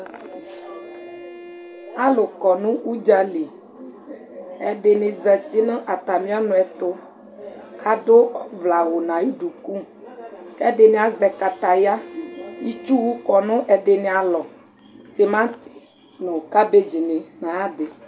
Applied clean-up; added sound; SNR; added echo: none; Bowed string instrument; 20 dB; none.